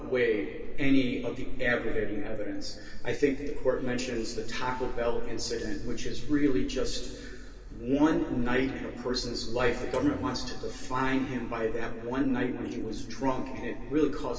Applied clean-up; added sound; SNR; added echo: none; Thump, thud; 18 dB; reverberation time 2.4 s.